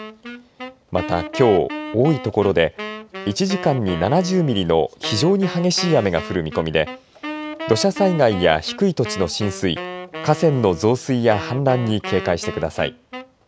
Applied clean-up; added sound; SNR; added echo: none; Wind instrument, woodwind instrument; 12 dB; none.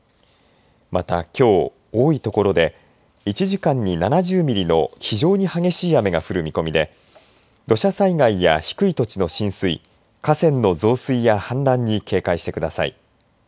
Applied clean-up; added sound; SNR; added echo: none; none; none; none.